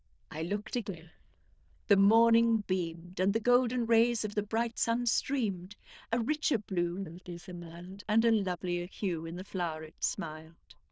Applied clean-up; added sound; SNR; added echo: neural diffusion model UNIVERSE++.